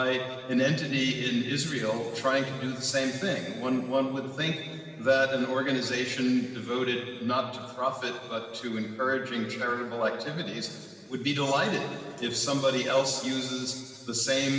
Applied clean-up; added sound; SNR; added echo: none; none; none; reverberation time 2.3 s.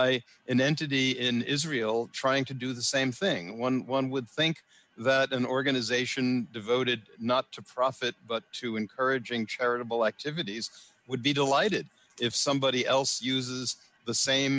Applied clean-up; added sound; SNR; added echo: none; none; none; none.